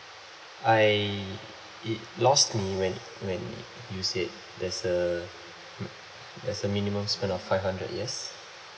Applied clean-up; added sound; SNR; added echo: none; none; none; none.